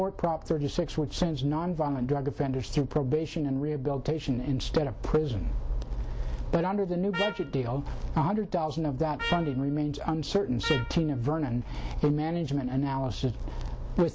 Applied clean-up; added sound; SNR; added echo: none; Trumpet; 11 dB; none.